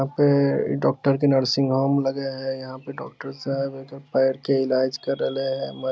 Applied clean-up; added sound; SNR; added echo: none; none; none; none.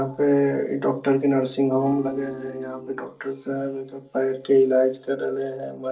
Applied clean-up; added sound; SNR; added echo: neural separator model SepFormer DNS4.